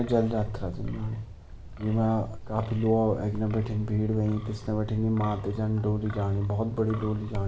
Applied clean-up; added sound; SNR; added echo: none; Wind; 12 dB; none.